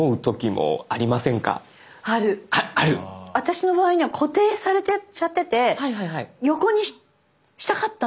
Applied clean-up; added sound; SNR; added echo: none; none; none; none.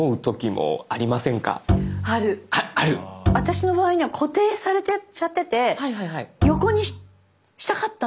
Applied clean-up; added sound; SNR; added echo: none; Bowed string instrument; 3 dB; none.